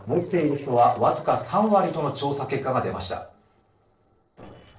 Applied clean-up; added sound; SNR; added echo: neural separator model SepFormer DNS4.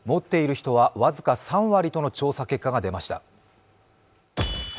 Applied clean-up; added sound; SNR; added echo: none; none; none; none.